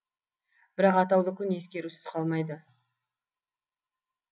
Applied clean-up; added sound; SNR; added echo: none; none; none; none.